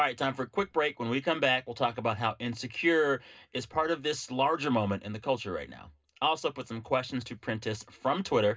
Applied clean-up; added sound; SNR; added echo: none; none; none; reverberation time 0.2 s.